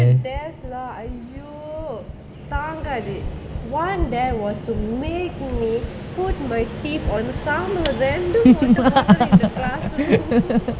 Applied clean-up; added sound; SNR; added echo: none; Shatter / Crushing; 19 dB; none.